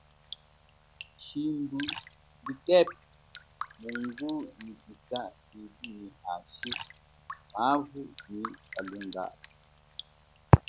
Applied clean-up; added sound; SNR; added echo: none; Raindrop; 13 dB; none.